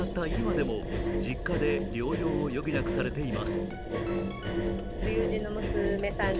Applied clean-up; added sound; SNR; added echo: none; Engine; -2 dB; none.